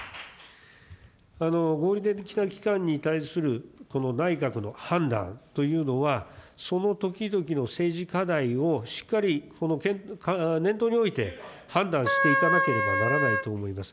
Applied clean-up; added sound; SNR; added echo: none; Wind instrument, woodwind instrument; -2 dB; none.